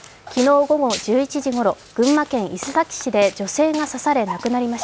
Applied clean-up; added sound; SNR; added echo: none; Walk, footsteps; 15 dB; none.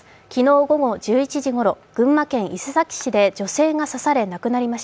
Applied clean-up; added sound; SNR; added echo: none; none; none; none.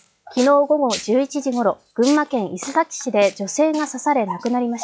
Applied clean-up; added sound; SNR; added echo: classical method log-MMSE.